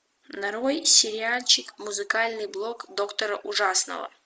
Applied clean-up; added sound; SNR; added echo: none; none; none; none.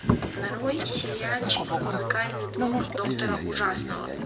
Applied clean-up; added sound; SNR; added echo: none; Boat, Water vehicle; 2 dB; reverberation time 1.1 s.